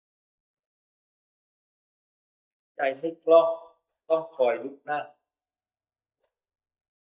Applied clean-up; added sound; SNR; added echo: neural mask model DeepFilterNet 3.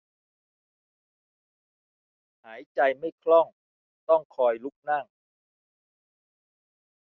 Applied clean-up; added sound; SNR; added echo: none; none; none; none.